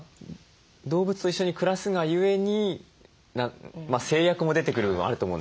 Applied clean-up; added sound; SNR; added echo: none; none; none; none.